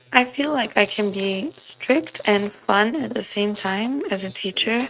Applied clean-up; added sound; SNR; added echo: neural mask model RNNoise.